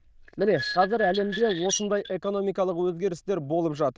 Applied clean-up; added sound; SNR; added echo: neural diffusion model UNIVERSE++.